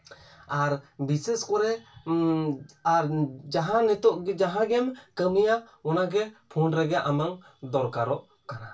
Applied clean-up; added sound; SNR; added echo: none; none; none; reverberation time 0.2 s.